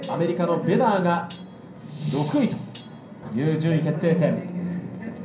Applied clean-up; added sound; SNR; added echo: none; Cutlery, silverware; 19 dB; reverberation time 0.6 s.